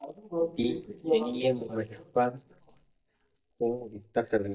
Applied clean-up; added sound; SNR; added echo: neural mask model DeepFilterNet 3.